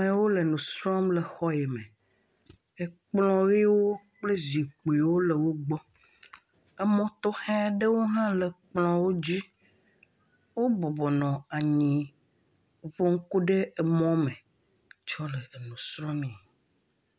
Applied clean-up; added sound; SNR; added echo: none; none; none; none.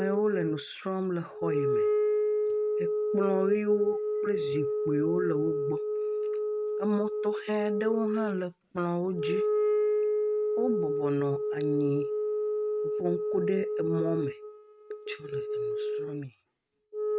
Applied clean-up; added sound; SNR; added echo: neural mask model RNNoise.